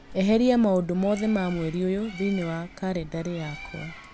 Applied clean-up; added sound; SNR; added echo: none; Bird; 17 dB; none.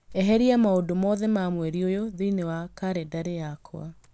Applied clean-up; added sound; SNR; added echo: none; none; none; none.